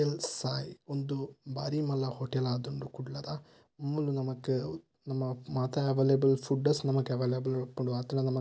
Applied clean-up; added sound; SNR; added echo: none; none; none; none.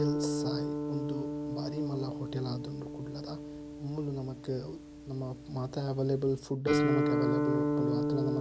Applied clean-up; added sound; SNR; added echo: none; Guitar; -2 dB; none.